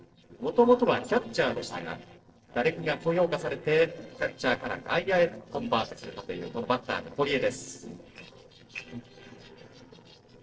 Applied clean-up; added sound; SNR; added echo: neural separator model SepFormer DNS4.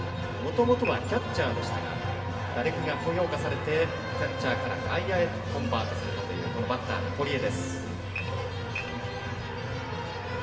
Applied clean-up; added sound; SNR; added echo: none; Dishes, pots, and pans / Glass; 10 dB; reverberation time 2.6 s.